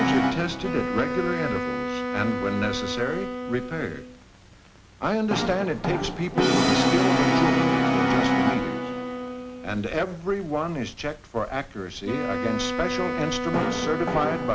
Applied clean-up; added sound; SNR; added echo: none; Brass instrument + Wind instrument, woodwind instrument; -2 dB; none.